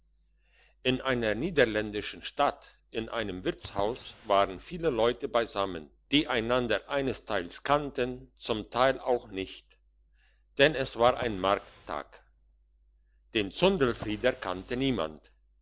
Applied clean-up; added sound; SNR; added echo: neural separator model SepFormer DNS4.